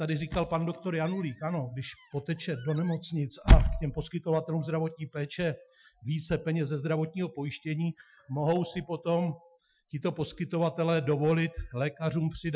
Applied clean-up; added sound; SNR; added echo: classical method Wiener filter.